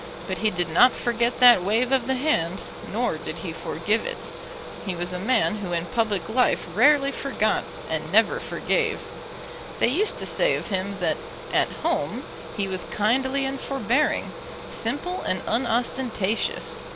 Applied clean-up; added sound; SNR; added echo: none; Mechanical fan; 10 dB; none.